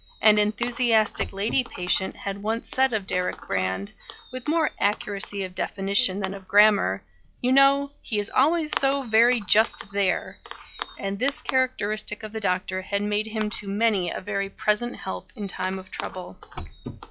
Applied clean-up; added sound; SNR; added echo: classical method log-MMSE.